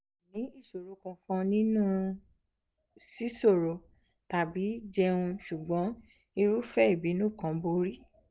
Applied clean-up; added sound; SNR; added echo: none; none; none; none.